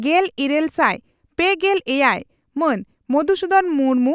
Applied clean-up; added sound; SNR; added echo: none; none; none; none.